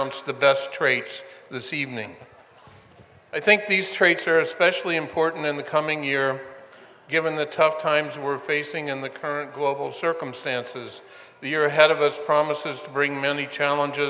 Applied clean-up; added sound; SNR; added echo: none; none; none; none.